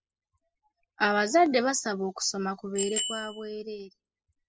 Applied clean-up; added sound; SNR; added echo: classical method spectral subtraction.